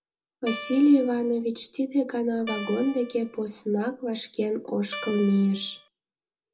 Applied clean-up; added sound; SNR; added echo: none; Guitar; 13 dB; reverberation time 0.2 s.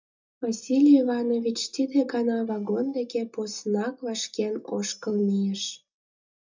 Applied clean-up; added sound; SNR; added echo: neural mask model DeepFilterNet 3.